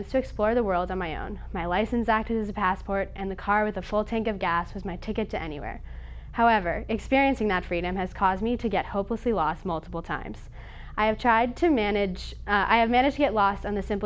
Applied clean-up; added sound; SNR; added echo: none; none; none; none.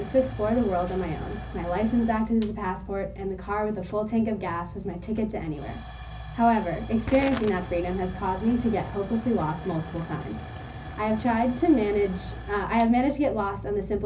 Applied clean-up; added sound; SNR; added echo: none; Tick / Hiss / Explosion / Fire; 15 dB; reverberation time 0.4 s.